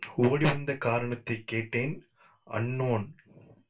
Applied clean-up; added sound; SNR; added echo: none; none; none; reverberation time 0.2 s.